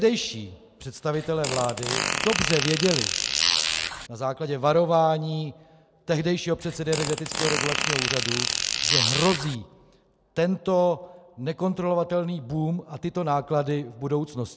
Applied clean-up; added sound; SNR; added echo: none; Fart; 0 dB; none.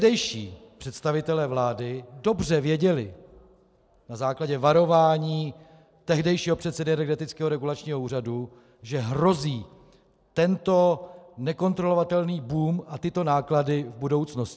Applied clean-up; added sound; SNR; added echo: none; none; none; none.